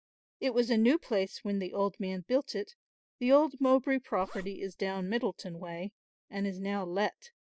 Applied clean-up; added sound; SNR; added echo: neural mask model DeepFilterNet 3.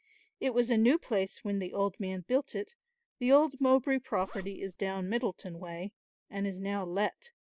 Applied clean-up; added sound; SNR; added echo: neural mask model Resemble Enhance denoiser.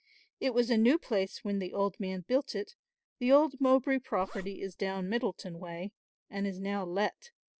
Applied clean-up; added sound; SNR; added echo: neural separator model SepFormer DNS4.